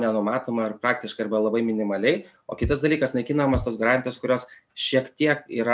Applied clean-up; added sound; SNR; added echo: none; Bass drum; 7 dB; none.